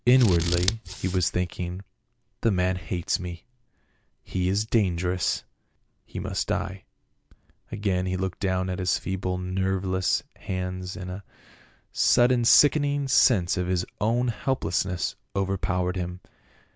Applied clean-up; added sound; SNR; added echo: none; Scissors; 6 dB; none.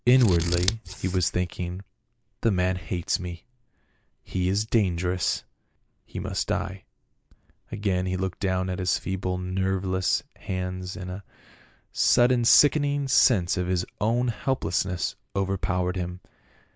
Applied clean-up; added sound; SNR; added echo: neural mask model Resemble Enhance denoiser.